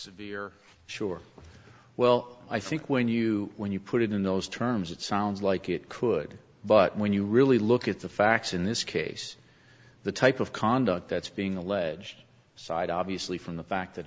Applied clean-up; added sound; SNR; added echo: none; none; none; none.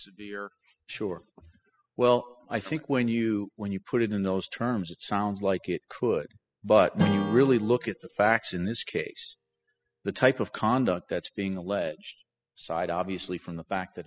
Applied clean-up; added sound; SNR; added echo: classical method spectral subtraction.